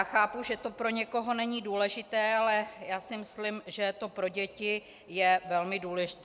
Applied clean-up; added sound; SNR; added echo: none; none; none; none.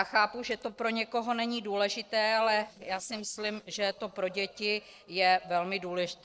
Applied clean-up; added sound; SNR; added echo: neural separator model SepFormer DNS4.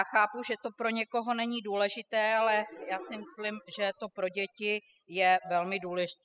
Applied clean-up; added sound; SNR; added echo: classical method spectral subtraction.